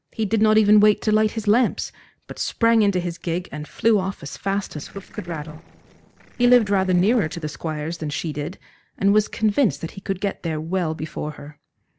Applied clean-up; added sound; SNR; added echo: neural separator model SepFormer DNS4.